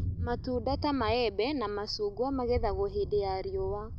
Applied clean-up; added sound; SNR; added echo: none; Thunder; 7 dB; none.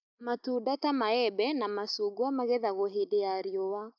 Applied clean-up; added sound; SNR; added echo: neural mask model Resemble Enhance denoiser.